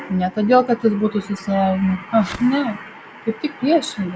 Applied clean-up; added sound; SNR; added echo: none; Fireworks; 18 dB; none.